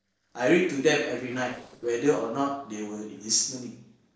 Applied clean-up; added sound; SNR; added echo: neural separator model SepFormer DNS4.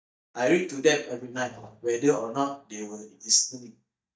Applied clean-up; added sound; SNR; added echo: neural mask model DeepFilterNet 3.